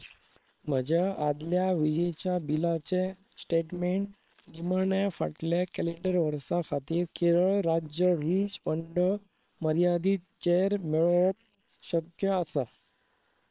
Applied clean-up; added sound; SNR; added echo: neural separator model SepFormer WHAM!.